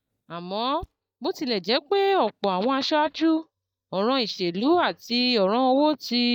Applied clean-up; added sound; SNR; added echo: neural mask model DeepFilterNet 3.